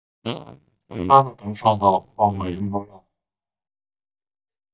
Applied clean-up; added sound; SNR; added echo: neural mask model DeepFilterNet 3.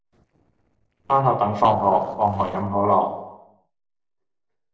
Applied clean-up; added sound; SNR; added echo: neural separator model SepFormer DNS4.